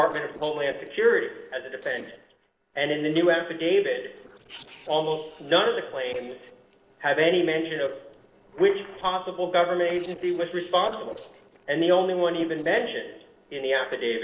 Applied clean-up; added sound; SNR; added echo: neural separator model SepFormer DNS4.